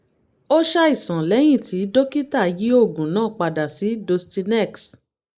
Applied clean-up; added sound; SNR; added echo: neural mask model Resemble Enhance denoiser.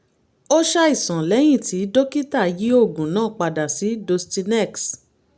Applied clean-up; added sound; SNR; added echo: none; none; none; none.